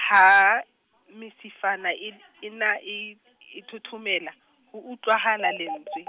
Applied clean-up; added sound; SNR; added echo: none; none; none; none.